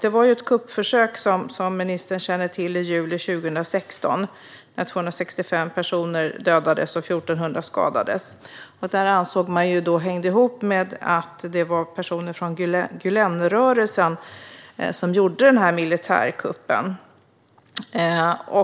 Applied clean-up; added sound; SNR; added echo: none; none; none; none.